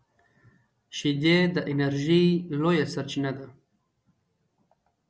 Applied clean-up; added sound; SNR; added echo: none; none; none; none.